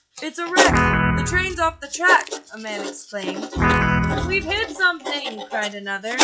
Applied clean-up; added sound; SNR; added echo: classical method log-MMSE.